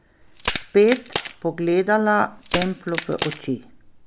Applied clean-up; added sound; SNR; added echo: none; Crack; 8 dB; none.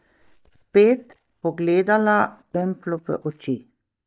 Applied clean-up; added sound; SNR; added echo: neural mask model DeepFilterNet 3.